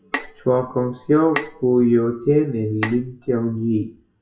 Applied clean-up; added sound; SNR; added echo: classical method WPE with log-MMSE.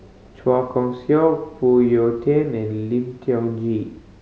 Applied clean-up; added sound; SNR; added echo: none; none; none; none.